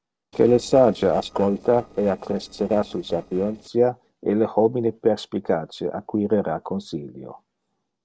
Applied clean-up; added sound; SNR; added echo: neural separator model SepFormer DNS4.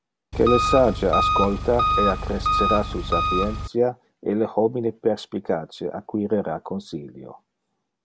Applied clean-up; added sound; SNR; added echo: none; Engine; -1 dB; none.